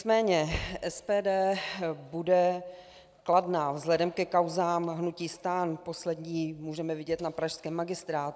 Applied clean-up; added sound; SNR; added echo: none; Knock / Wood; 15 dB; none.